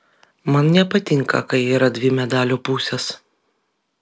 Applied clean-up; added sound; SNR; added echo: none; none; none; none.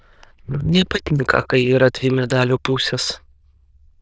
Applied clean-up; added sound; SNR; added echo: neural diffusion model UNIVERSE++.